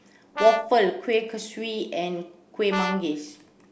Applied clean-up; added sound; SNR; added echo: none; Brass instrument; 8 dB; none.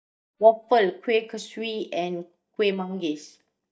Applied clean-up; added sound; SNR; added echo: neural mask model DeepFilterNet 3.